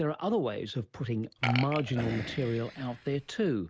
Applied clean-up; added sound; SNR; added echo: none; Burping, eructation; 7 dB; none.